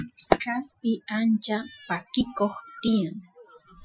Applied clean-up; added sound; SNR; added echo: classical method Wiener filter.